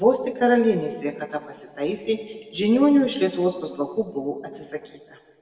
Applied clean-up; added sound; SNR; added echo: none; none; none; reverberation time 1.5 s.